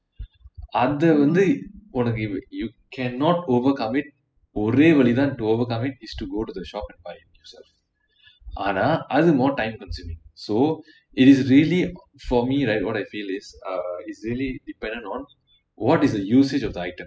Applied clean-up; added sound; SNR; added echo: classical method spectral subtraction.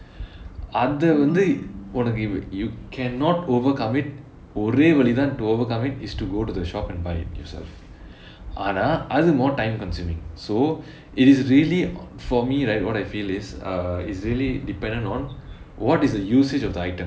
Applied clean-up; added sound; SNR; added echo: none; Ringtone; 14 dB; none.